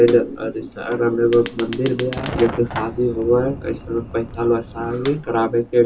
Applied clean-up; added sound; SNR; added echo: none; Fire; 13 dB; reverberation time 0.2 s.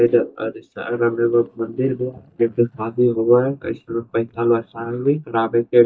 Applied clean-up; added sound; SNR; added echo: neural mask model DeepFilterNet 3.